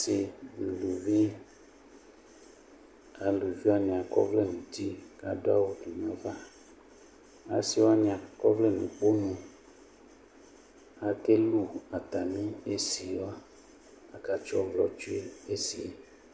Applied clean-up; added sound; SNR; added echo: none; none; none; none.